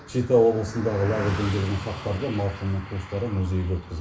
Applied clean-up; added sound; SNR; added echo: none; Car passing by; 12 dB; reverberation time 0.4 s.